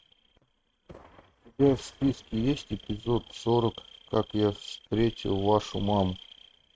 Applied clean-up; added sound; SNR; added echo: neural mask model RNNoise.